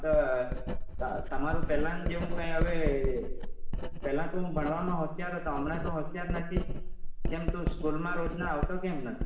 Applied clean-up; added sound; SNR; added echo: none; Writing; -2 dB; reverberation time 0.9 s.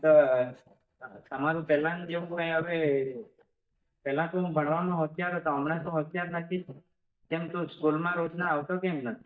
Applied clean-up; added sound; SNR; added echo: neural mask model DeepFilterNet 3.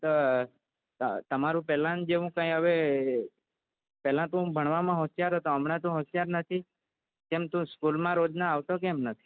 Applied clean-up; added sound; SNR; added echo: none; none; none; none.